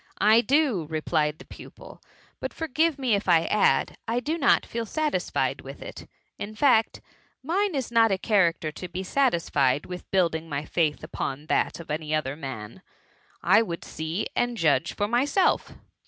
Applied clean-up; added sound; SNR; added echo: none; none; none; none.